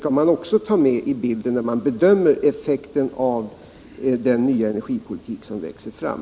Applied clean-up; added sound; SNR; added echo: none; none; none; none.